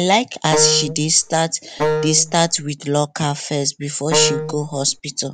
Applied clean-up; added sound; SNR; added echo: none; Wind instrument, woodwind instrument; 3 dB; none.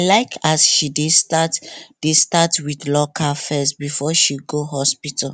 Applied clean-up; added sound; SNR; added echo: none; none; none; none.